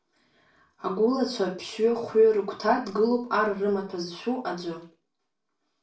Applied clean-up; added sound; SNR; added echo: none; none; none; reverberation time 0.3 s.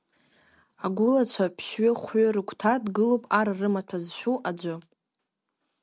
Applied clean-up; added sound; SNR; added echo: none; none; none; none.